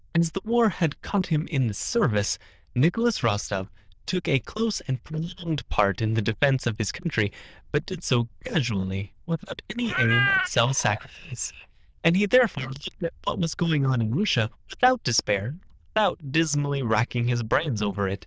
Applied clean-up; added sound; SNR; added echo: neural diffusion model UNIVERSE++.